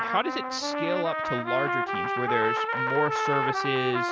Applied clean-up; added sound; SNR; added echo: none; Trumpet; -1 dB; none.